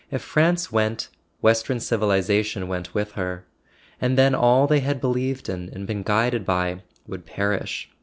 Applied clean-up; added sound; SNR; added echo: none; none; none; none.